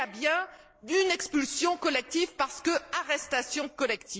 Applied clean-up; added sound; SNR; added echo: neural mask model Resemble Enhance denoiser.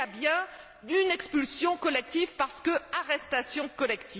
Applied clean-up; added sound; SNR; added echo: none; none; none; none.